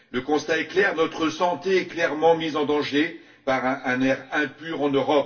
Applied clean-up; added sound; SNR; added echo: none; none; none; reverberation time 0.2 s.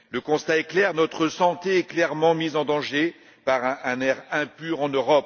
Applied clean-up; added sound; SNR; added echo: none; none; none; none.